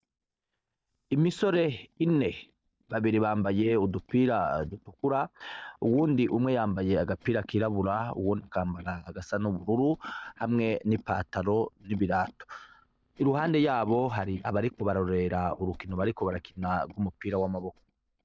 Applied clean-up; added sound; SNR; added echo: neural mask model DeepFilterNet 3.